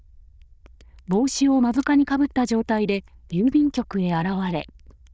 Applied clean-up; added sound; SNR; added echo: neural diffusion model UNIVERSE++.